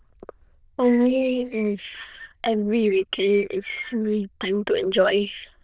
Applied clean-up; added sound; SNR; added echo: neural diffusion model UNIVERSE++.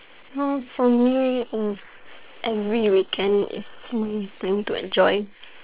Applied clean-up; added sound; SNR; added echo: neural separator model SepFormer WHAM!.